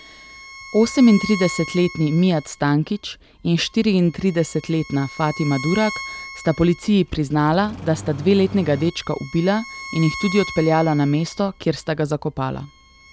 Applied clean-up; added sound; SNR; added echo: none; Bowed string instrument + Engine starting; 15 dB; none.